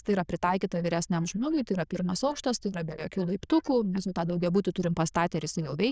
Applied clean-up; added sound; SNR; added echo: neural diffusion model UNIVERSE++.